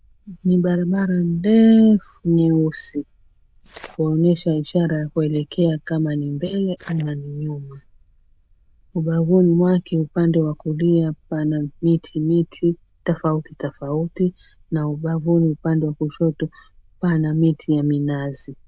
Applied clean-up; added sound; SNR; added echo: neural diffusion model UNIVERSE++.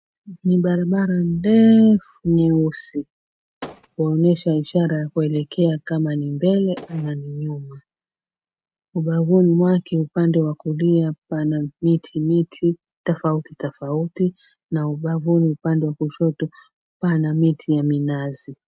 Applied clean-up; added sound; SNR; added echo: neural mask model RNNoise.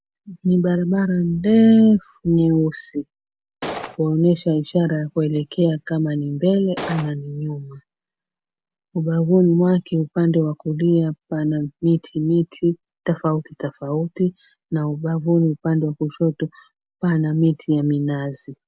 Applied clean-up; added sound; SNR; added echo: none; Gunshot, gunfire; 8 dB; none.